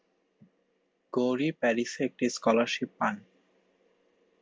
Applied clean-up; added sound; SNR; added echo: none; none; none; none.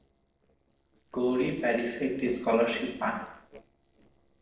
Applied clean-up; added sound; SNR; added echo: neural separator model SepFormer DNS4.